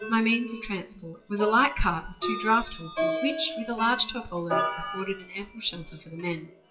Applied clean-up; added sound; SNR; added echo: classical method WPE with log-MMSE.